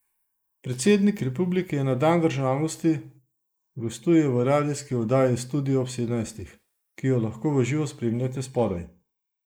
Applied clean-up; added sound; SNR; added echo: neural mask model Resemble Enhance denoiser.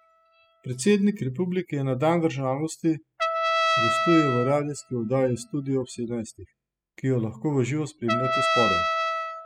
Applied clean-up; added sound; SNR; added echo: classical method spectral subtraction.